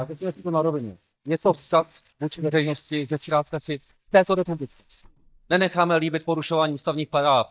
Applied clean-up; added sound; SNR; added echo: neural mask model DeepFilterNet 3.